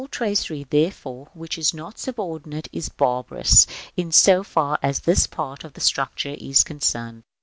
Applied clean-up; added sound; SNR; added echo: none; none; none; none.